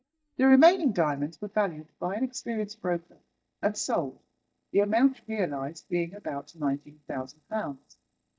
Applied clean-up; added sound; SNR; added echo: neural mask model DeepFilterNet 3.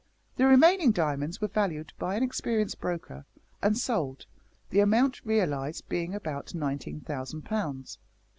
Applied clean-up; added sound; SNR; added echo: none; none; none; none.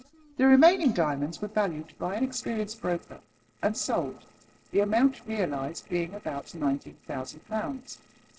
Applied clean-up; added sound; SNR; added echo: neural separator model SepFormer DNS4.